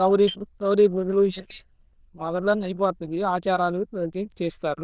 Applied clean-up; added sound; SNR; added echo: neural diffusion model UNIVERSE++.